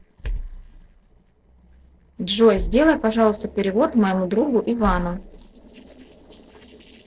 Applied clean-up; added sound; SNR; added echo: neural separator model SepFormer DNS4.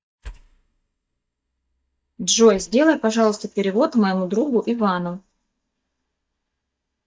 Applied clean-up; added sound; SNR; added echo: neural mask model DeepFilterNet 3.